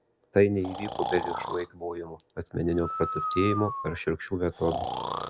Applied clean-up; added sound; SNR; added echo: none; Breathing; 6 dB; none.